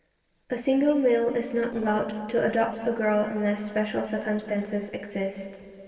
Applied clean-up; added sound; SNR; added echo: neural separator model SepFormer DNS4.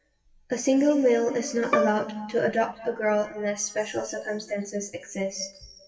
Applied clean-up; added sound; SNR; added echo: classical method WPE with log-MMSE.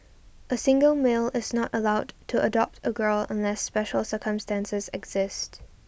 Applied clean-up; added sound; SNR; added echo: none; none; none; none.